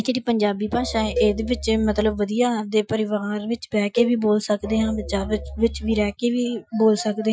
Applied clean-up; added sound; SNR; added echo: classical method Wiener filter.